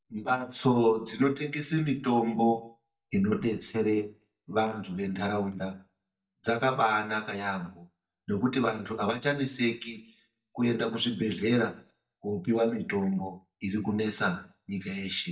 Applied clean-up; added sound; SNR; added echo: neural mask model DeepFilterNet 3.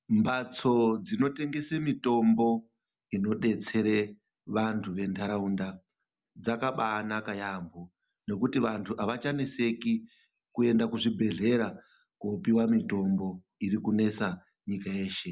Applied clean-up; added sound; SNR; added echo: none; none; none; none.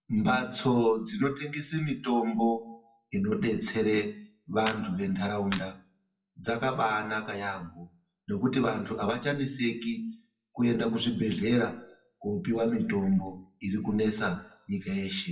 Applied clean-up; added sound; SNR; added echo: classical method WPE with log-MMSE.